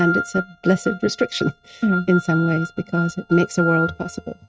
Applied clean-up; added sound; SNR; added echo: neural mask model RNNoise.